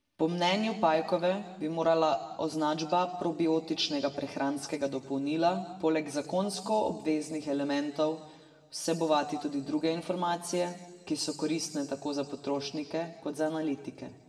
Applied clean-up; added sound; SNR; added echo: none; none; none; reverberation time 1.5 s.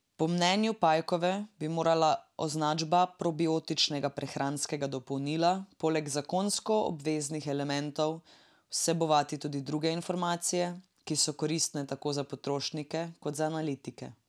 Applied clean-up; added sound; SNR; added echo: none; none; none; none.